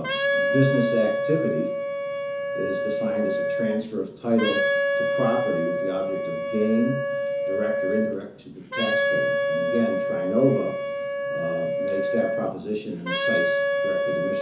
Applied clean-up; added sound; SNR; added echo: none; Wind instrument, woodwind instrument; -2 dB; reverberation time 0.9 s.